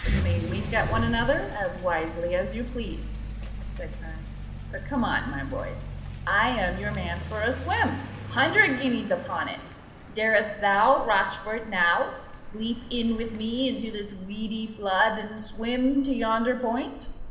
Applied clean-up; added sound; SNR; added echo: none; Accelerating, revving, vroom; 7 dB; reverberation time 1.1 s.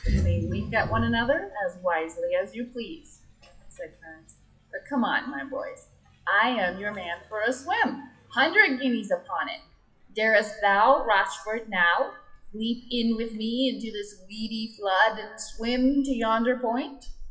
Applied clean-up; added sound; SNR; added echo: classical method WPE with log-MMSE.